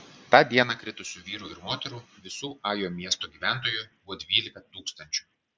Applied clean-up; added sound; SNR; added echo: none; none; none; none.